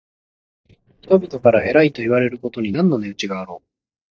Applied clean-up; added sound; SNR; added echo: neural mask model DeepFilterNet 3.